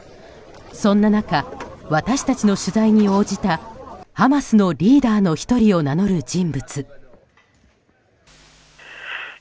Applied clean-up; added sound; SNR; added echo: none; none; none; none.